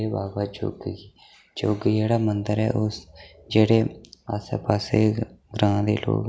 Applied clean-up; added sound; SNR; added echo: none; none; none; none.